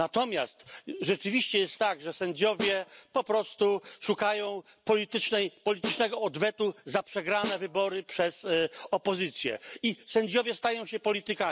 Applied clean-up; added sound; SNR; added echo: none; Snare drum; 11 dB; none.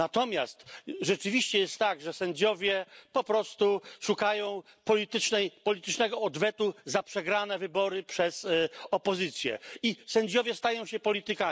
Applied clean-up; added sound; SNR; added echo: none; none; none; none.